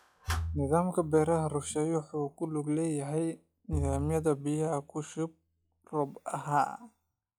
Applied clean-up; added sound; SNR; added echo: classical method log-MMSE.